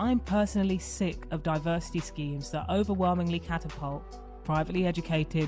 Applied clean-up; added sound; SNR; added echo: none; none; none; none.